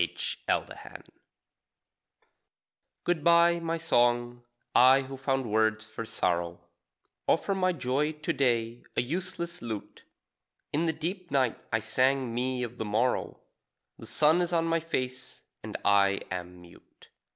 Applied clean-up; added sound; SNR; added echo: none; none; none; none.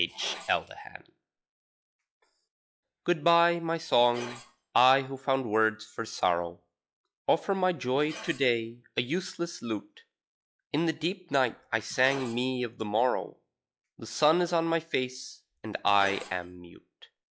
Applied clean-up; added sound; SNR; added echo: classical method log-MMSE.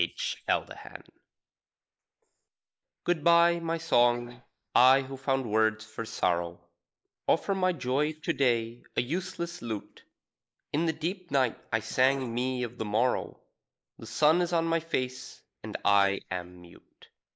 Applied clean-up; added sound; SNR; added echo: neural mask model Resemble Enhance denoiser.